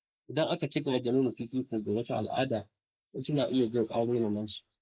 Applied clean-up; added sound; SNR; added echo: neural mask model Resemble Enhance denoiser.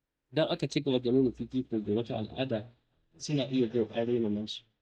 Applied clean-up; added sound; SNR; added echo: neural mask model DeepFilterNet 3.